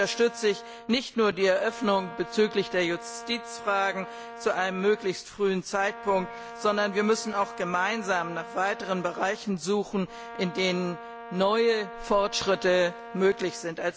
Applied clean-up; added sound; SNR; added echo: none; Brass instrument; 14 dB; none.